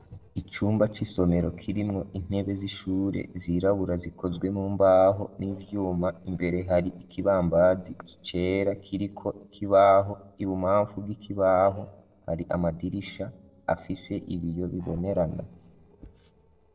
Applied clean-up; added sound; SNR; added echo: neural separator model SepFormer DNS4.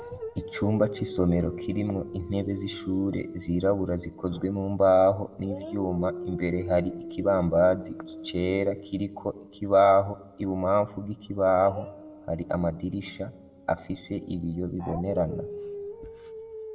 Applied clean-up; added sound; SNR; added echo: none; Dog; 13 dB; reverberation time 0.8 s.